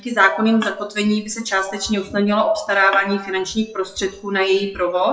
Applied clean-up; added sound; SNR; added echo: classical method WPE with log-MMSE.